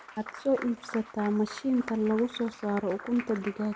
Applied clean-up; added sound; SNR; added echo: none; Applause; 15 dB; none.